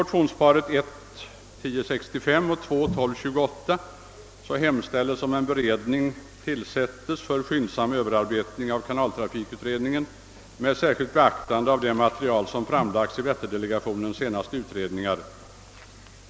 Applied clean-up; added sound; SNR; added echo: none; none; none; none.